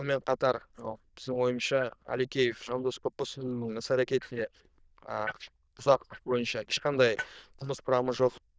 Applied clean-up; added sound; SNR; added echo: neural diffusion model UNIVERSE++.